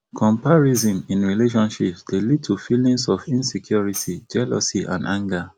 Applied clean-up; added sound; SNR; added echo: none; Tambourine; 18 dB; none.